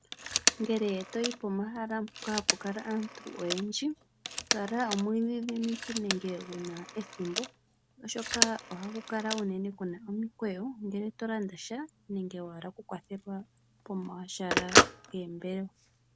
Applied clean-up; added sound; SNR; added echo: none; Telephone; 0 dB; none.